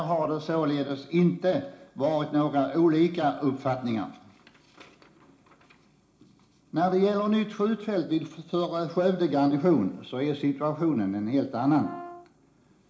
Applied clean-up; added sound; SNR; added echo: none; Brass instrument; 17 dB; reverberation time 0.4 s.